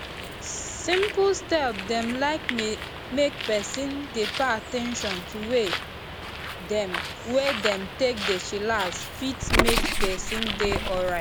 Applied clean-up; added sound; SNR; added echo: none; Bird; 3 dB; none.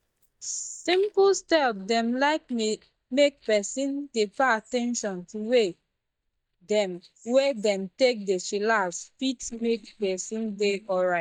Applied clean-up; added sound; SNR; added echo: neural mask model DeepFilterNet 3.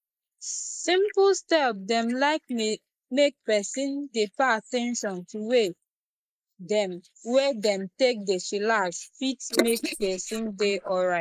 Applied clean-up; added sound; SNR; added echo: neural mask model Resemble Enhance denoiser.